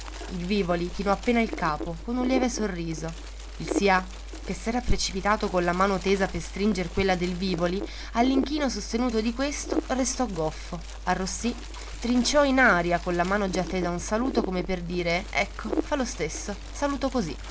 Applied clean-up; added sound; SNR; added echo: none; Wind; 12 dB; none.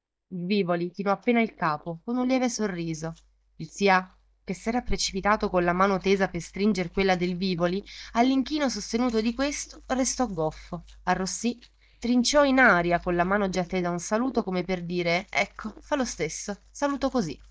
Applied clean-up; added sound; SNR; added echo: neural mask model DeepFilterNet 3.